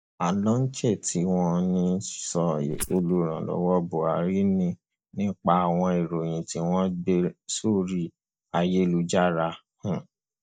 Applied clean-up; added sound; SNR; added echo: neural mask model DeepFilterNet 3.